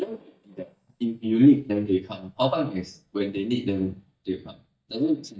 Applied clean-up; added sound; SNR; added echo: neural mask model DeepFilterNet 3.